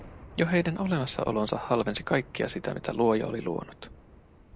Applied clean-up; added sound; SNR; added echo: none; Thunder / Rain; 19 dB; none.